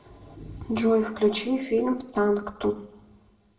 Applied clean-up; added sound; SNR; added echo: none; none; none; reverberation time 0.6 s.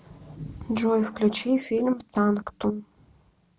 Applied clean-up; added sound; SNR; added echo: none; none; none; none.